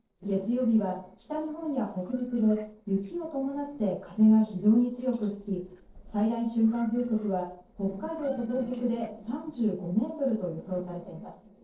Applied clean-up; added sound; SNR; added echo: neural separator model SepFormer DNS4.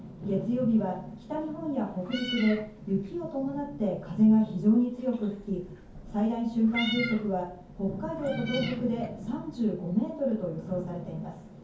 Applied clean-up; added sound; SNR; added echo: none; Meow; 15 dB; reverberation time 0.6 s.